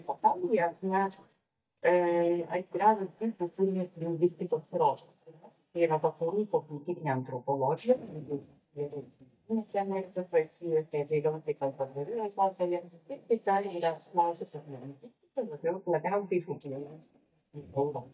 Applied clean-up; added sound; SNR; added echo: neural mask model DeepFilterNet 3.